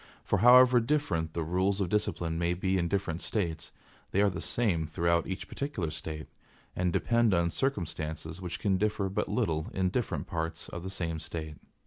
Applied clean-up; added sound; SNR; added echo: none; none; none; none.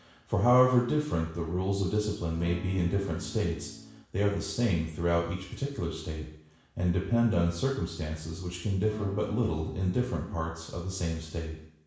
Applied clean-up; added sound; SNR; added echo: none; Acoustic guitar / Strum; 14 dB; reverberation time 0.7 s.